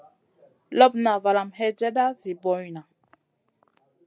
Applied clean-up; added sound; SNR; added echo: none; none; none; none.